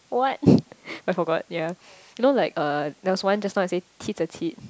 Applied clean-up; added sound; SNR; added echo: none; none; none; none.